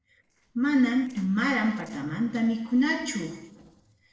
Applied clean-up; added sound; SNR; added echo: neural separator model SepFormer DNS4.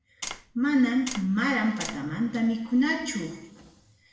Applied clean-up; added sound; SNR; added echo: none; Tap; 11 dB; reverberation time 0.9 s.